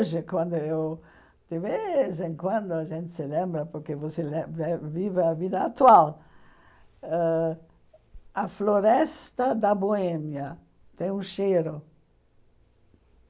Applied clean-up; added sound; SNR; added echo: none; none; none; none.